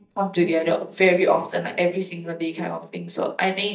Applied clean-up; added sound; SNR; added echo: neural mask model DeepFilterNet 3.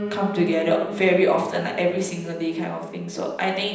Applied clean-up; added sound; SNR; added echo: none; Piano; 11 dB; reverberation time 0.9 s.